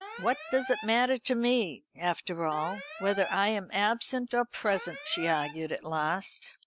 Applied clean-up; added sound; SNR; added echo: none; Alarm; 14 dB; none.